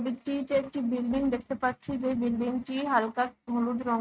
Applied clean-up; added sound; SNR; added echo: neural mask model RNNoise.